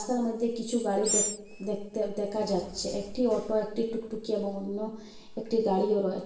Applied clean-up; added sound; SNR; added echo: none; Animal; 2 dB; reverberation time 0.8 s.